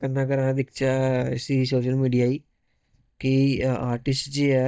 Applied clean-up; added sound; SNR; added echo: neural mask model DeepFilterNet 3.